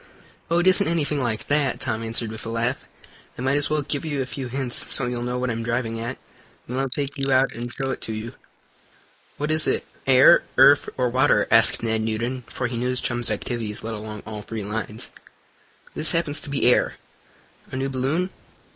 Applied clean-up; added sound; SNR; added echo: neural mask model Resemble Enhance denoiser.